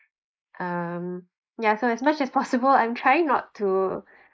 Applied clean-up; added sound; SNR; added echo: neural mask model Resemble Enhance denoiser.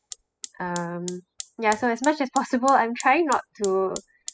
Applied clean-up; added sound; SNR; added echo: classical method spectral subtraction.